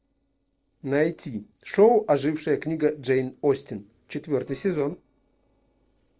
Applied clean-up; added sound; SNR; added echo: neural separator model SepFormer DNS4.